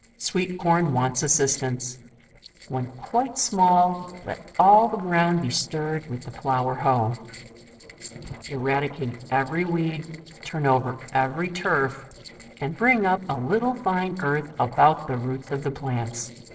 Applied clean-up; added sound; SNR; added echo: neural separator model SepFormer DNS4.